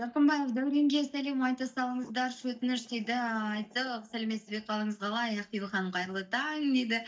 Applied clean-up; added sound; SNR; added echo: neural mask model DeepFilterNet 3.